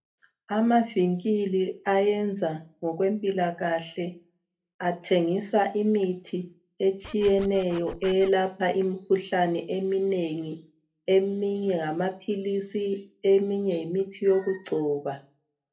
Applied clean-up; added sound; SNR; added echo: none; Scratching (performance technique); 16 dB; reverberation time 0.3 s.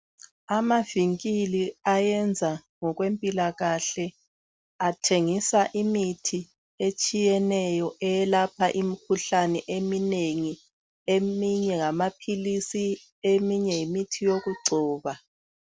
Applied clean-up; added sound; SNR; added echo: none; none; none; none.